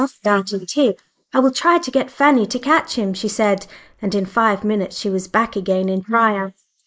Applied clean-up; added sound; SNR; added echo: neural mask model Resemble Enhance denoiser.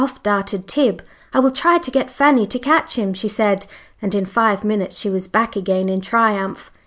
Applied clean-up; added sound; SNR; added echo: none; none; none; none.